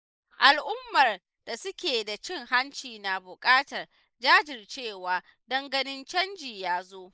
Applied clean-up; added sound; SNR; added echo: neural mask model Resemble Enhance denoiser.